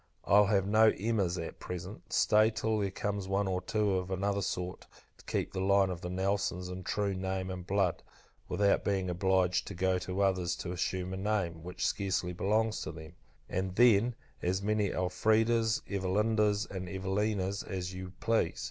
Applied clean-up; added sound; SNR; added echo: none; none; none; none.